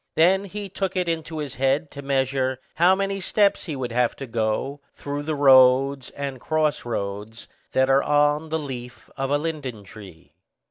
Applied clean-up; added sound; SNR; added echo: none; none; none; none.